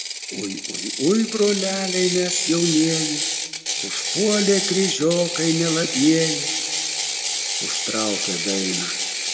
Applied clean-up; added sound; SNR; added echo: none; Ratchet, pawl; 2 dB; reverberation time 1.4 s.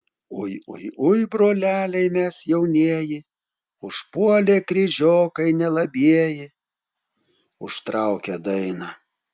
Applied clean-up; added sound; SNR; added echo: none; none; none; none.